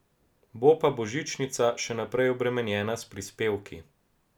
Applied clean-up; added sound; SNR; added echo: none; none; none; none.